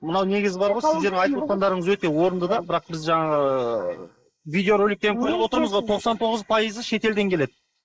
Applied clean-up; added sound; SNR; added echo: neural mask model Resemble Enhance denoiser.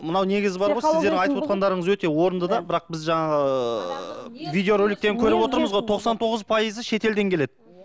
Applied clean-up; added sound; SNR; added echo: none; none; none; none.